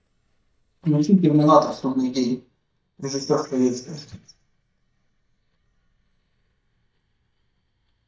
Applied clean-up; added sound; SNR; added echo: neural mask model DeepFilterNet 3.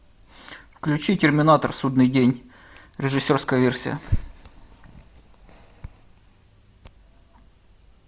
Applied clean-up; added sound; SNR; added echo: none; none; none; none.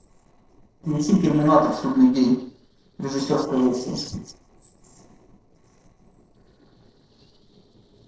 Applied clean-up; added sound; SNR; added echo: neural separator model SepFormer DNS4.